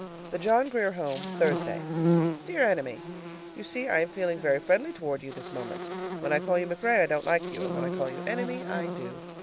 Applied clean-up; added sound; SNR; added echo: none; Buzz; 5 dB; none.